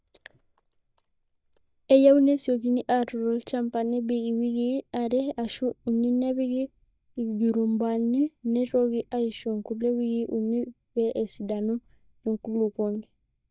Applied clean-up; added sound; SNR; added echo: neural mask model DeepFilterNet 3.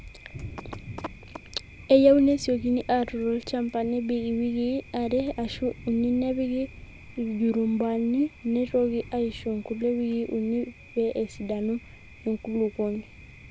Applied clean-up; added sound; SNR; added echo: none; Thunder; 18 dB; none.